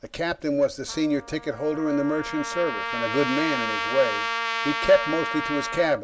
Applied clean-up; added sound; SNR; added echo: none; Trumpet; 5 dB; none.